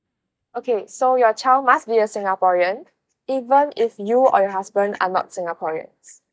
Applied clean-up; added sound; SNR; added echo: neural mask model DeepFilterNet 3.